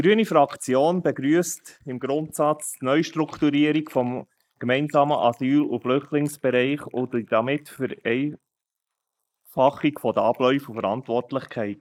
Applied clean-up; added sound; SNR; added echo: neural mask model Resemble Enhance denoiser.